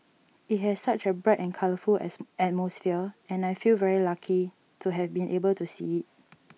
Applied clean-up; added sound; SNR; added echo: none; none; none; none.